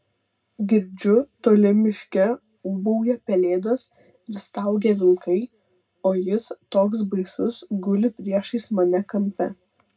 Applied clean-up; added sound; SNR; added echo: none; none; none; reverberation time 0.2 s.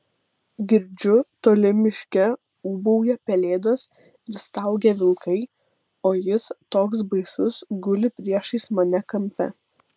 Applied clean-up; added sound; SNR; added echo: none; none; none; none.